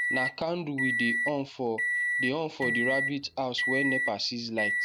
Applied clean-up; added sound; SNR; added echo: none; Microwave oven; -1 dB; none.